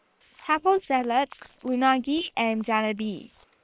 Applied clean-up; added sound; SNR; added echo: neural separator model SepFormer WHAM!.